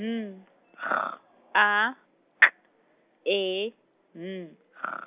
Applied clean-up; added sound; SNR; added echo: none; none; none; none.